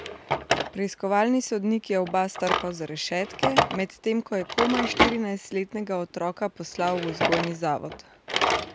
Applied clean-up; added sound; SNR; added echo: none; Drawer open or close; 2 dB; none.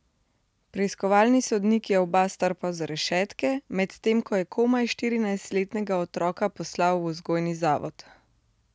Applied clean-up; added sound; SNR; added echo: none; none; none; none.